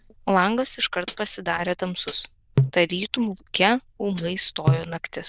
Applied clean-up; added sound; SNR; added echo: neural diffusion model UNIVERSE++.